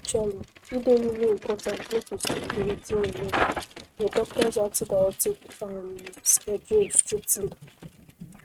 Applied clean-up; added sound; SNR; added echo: neural mask model RNNoise.